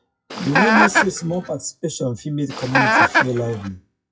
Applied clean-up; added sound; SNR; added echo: classical method WPE with log-MMSE.